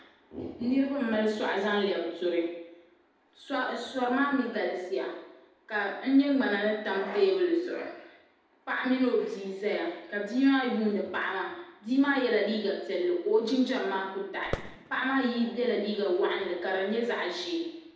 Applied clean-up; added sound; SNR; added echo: none; Fireworks; 14 dB; reverberation time 0.8 s.